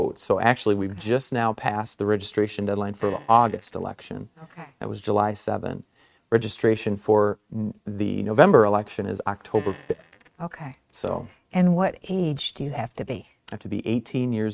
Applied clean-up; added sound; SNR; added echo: neural mask model RNNoise.